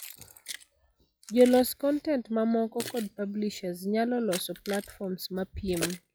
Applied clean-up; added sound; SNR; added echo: classical method log-MMSE.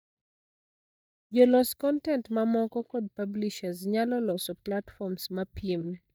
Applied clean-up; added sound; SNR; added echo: neural mask model DeepFilterNet 3.